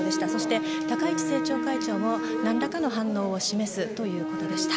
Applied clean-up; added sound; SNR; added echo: none; Bowed string instrument; 2 dB; none.